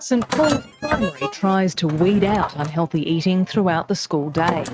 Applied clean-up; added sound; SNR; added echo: neural mask model RNNoise.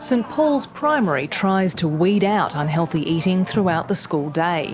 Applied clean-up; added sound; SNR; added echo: none; none; none; none.